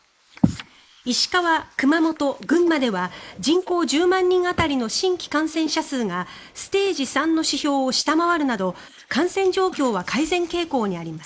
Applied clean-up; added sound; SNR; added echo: neural mask model Resemble Enhance denoiser.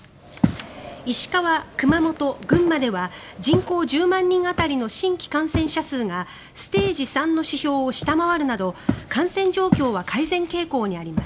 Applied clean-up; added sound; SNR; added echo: none; Walk, footsteps; 8 dB; none.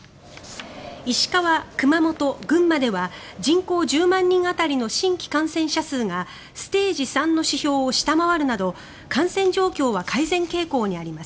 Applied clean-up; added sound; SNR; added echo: none; none; none; none.